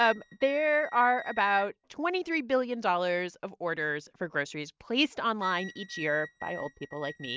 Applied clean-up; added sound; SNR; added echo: neural mask model RNNoise.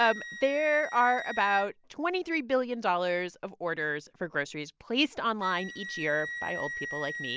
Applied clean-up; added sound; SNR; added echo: none; Wind instrument, woodwind instrument; 12 dB; none.